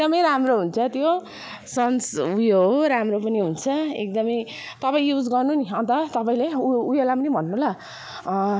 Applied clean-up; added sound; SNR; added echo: none; none; none; none.